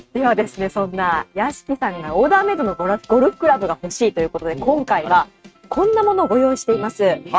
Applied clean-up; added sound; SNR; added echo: neural mask model RNNoise.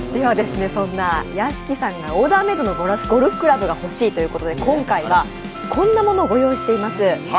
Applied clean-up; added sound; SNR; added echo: none; Wind instrument, woodwind instrument; 12 dB; none.